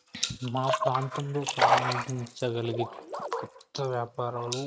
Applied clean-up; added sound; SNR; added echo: neural mask model RNNoise.